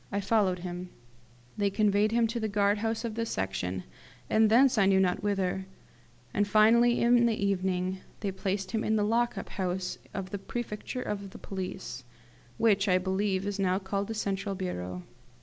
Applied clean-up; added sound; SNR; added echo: none; none; none; none.